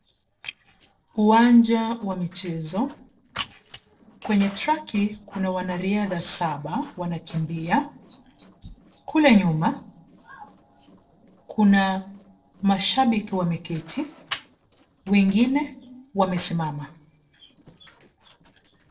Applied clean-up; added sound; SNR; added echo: neural separator model SepFormer DNS4.